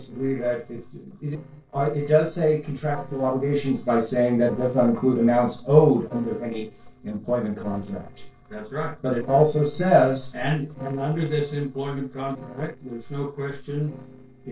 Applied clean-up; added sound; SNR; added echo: neural separator model SepFormer DNS4.